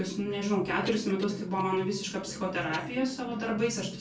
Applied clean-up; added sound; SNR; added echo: none; Cough; 18 dB; reverberation time 0.3 s.